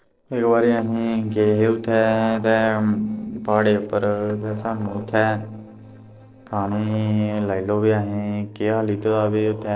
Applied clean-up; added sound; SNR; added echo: neural separator model SepFormer DNS4.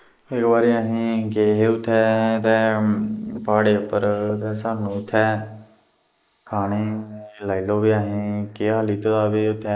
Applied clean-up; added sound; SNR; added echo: neural mask model Resemble Enhance denoiser.